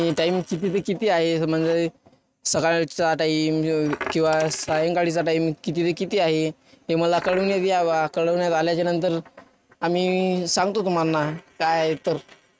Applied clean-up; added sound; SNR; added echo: neural mask model RNNoise.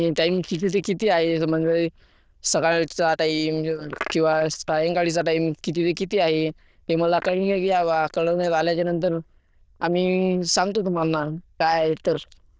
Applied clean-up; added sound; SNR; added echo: neural diffusion model UNIVERSE++.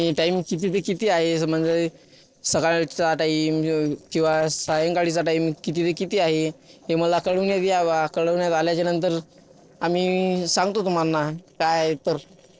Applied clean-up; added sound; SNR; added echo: neural separator model SepFormer DNS4.